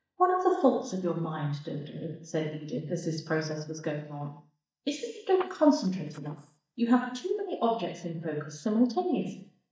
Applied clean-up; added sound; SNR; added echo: neural mask model DeepFilterNet 3.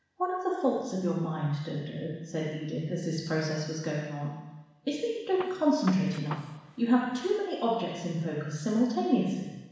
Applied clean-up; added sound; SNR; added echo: none; Gunshot, gunfire; 14 dB; reverberation time 1.1 s.